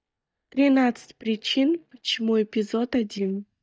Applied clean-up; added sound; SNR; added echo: neural mask model DeepFilterNet 3.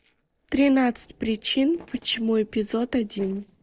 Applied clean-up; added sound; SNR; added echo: neural separator model SepFormer DNS4.